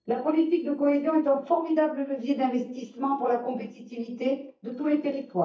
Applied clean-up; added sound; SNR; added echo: neural mask model DeepFilterNet 3.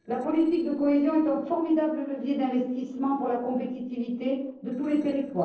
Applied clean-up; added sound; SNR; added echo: neural separator model SepFormer DNS4.